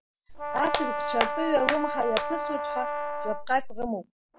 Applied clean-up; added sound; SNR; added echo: none; Hands + Brass instrument; 0 dB; none.